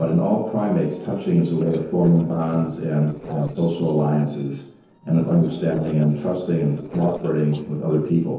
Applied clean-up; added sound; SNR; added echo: neural separator model SepFormer DNS4.